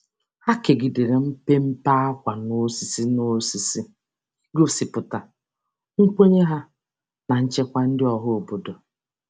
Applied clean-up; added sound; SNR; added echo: none; none; none; none.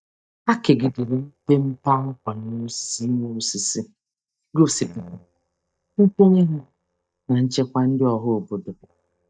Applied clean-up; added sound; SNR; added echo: neural mask model DeepFilterNet 3.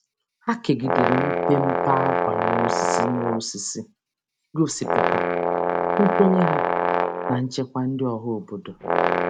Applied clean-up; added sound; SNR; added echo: none; Brass instrument; -2 dB; none.